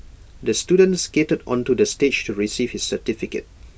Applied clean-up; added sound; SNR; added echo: none; none; none; none.